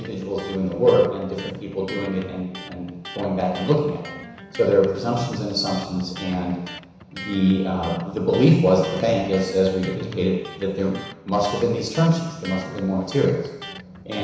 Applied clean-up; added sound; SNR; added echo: none; Electric guitar; 17 dB; reverberation time 1.0 s.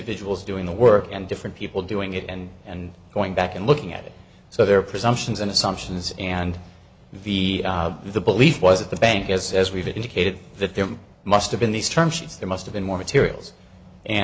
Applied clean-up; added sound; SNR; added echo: none; none; none; none.